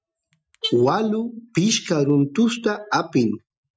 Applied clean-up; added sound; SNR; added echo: classical method Wiener filter.